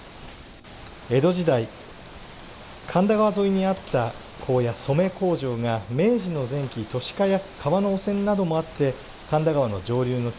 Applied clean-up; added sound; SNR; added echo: none; Ocean / Boat, Water vehicle; 19 dB; none.